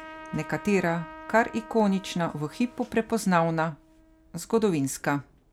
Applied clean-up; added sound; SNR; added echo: none; Trumpet; 19 dB; none.